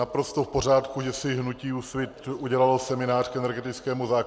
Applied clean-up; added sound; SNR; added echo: none; none; none; none.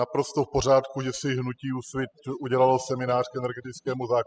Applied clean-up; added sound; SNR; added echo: classical method spectral subtraction.